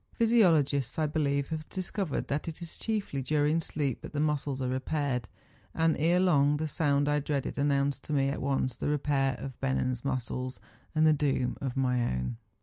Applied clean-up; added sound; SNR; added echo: none; none; none; none.